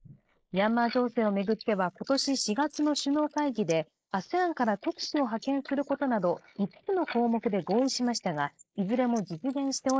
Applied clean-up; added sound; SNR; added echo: neural mask model Resemble Enhance denoiser.